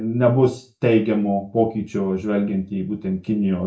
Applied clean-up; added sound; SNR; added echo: none; none; none; reverberation time 0.3 s.